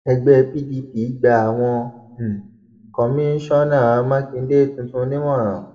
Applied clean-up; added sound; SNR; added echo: none; none; none; reverberation time 0.7 s.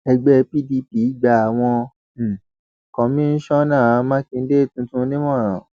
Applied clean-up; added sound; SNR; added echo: none; none; none; none.